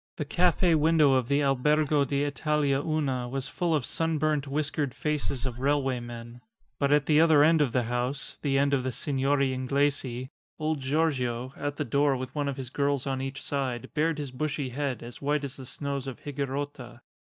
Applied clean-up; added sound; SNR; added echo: neural mask model DeepFilterNet 3.